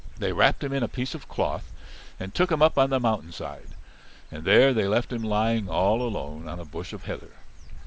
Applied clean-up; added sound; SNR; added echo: none; Bird / Dog; 12 dB; none.